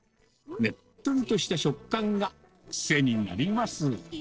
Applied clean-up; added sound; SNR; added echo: neural separator model SepFormer DNS4.